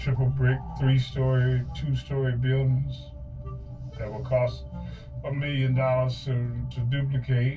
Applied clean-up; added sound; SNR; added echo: none; Bird; 20 dB; reverberation time 0.1 s.